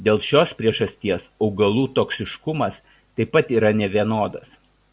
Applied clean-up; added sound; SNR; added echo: none; none; none; none.